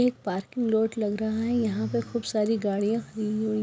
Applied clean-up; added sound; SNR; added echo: none; none; none; none.